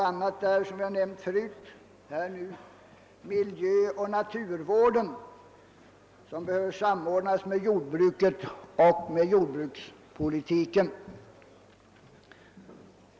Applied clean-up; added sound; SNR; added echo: none; none; none; none.